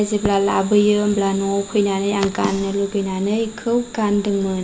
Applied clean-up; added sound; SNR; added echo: none; Snare drum; 17 dB; reverberation time 2.8 s.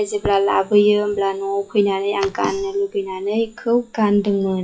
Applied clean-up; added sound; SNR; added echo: classical method WPE with log-MMSE.